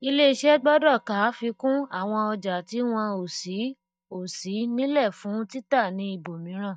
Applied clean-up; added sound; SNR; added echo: neural mask model DeepFilterNet 3.